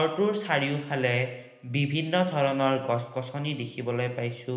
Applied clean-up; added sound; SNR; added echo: none; none; none; reverberation time 1.1 s.